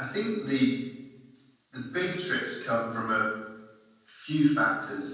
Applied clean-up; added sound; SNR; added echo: none; none; none; reverberation time 1.2 s.